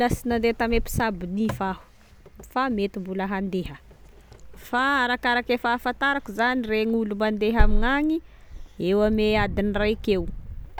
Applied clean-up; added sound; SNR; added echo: none; Wind; 5 dB; none.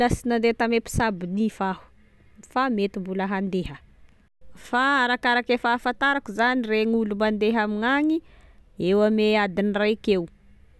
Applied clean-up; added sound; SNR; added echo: none; none; none; none.